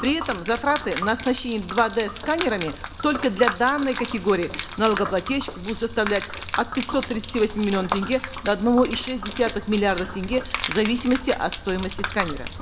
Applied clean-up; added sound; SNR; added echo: none; Gurgling / Liquid; 6 dB; none.